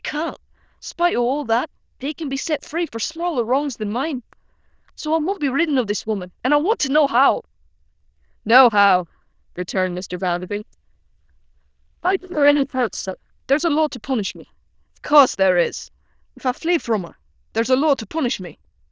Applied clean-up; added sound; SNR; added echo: neural diffusion model UNIVERSE++.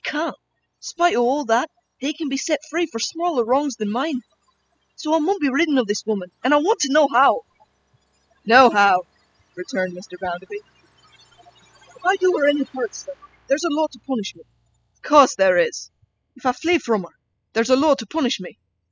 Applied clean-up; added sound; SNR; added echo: classical method spectral subtraction.